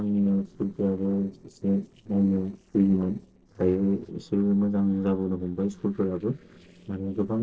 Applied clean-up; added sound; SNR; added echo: neural separator model SepFormer DNS4.